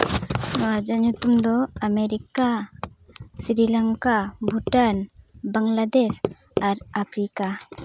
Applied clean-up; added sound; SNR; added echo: none; none; none; none.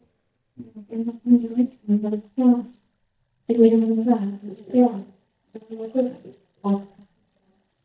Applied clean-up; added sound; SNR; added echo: neural mask model DeepFilterNet 3.